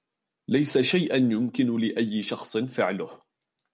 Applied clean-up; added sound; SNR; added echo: none; none; none; none.